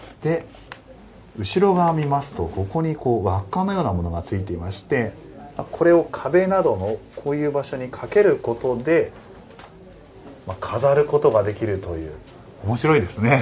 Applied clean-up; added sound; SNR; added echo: none; none; none; none.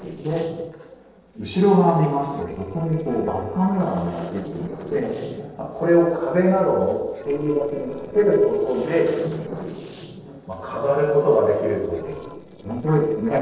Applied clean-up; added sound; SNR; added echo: neural separator model SepFormer DNS4.